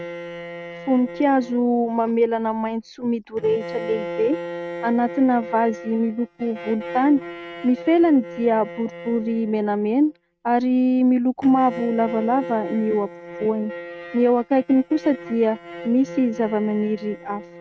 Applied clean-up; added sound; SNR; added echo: neural mask model RNNoise.